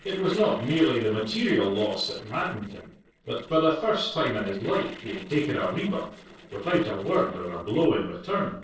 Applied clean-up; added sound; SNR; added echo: neural separator model SepFormer DNS4.